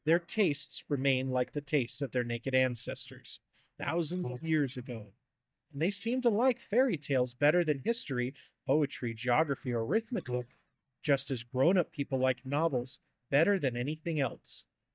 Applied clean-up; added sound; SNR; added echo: neural mask model DeepFilterNet 3.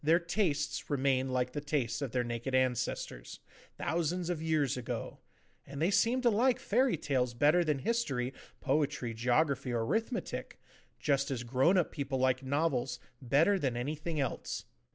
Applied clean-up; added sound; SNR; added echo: none; none; none; none.